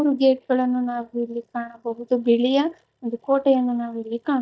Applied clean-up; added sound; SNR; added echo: neural mask model DeepFilterNet 3.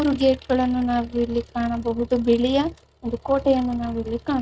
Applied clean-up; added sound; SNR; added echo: neural mask model RNNoise.